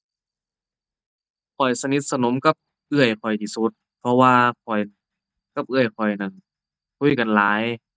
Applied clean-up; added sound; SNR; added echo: neural mask model DeepFilterNet 3.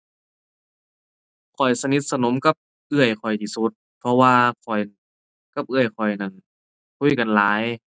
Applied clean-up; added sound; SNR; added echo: none; none; none; none.